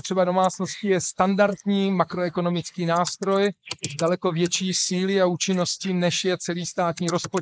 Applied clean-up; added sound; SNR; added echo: neural mask model Resemble Enhance denoiser.